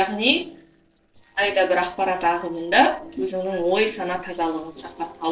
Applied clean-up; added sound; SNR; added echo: neural separator model SepFormer DNS4.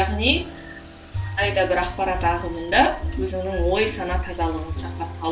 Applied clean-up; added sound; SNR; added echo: none; Wind; 15 dB; reverberation time 0.3 s.